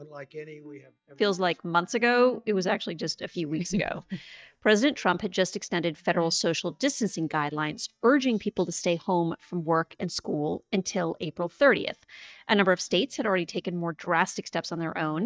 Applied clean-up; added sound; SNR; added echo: neural mask model DeepFilterNet 3.